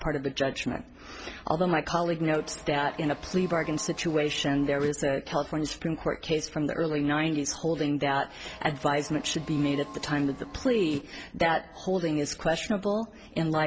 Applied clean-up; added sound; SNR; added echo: none; Car; 19 dB; none.